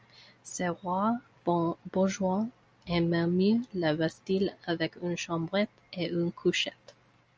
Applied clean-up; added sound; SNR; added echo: none; none; none; none.